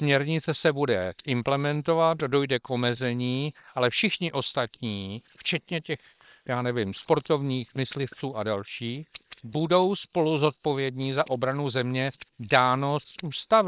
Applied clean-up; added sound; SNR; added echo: neural separator model SepFormer WHAM!.